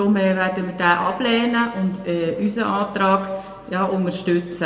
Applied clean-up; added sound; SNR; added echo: none; none; none; reverberation time 1.2 s.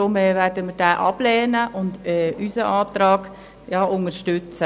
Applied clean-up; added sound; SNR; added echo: none; none; none; none.